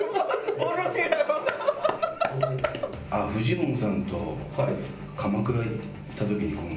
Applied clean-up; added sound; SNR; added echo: none; none; none; reverberation time 0.5 s.